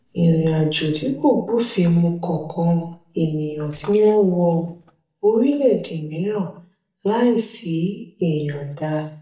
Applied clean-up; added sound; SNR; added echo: neural mask model DeepFilterNet 3.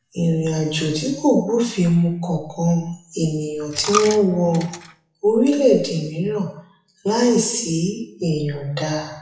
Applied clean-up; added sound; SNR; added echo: classical method WPE with log-MMSE.